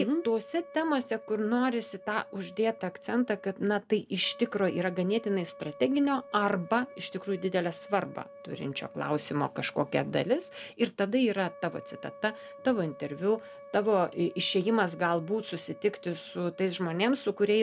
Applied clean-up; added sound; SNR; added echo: none; Wind instrument, woodwind instrument; 19 dB; none.